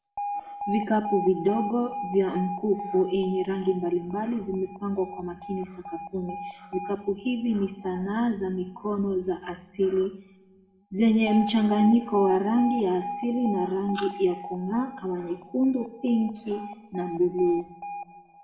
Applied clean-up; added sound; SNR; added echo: none; Alarm; 11 dB; reverberation time 0.8 s.